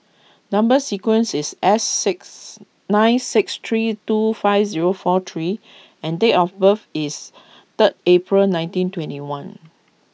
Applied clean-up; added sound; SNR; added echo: none; none; none; none.